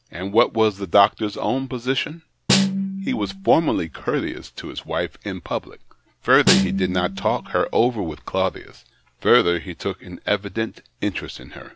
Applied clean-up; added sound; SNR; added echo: none; Snare drum; 2 dB; none.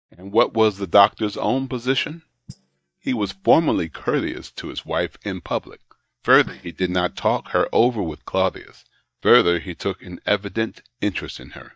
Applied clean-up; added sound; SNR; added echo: neural mask model DeepFilterNet 3.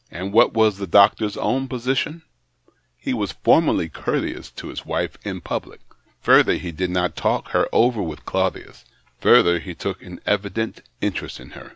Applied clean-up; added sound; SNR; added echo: none; none; none; none.